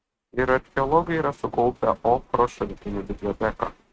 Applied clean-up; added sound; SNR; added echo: neural mask model RNNoise.